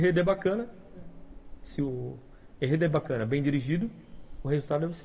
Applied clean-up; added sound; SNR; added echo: none; Train; 16 dB; reverberation time 1.1 s.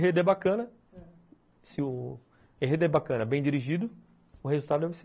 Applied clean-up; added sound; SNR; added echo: none; none; none; none.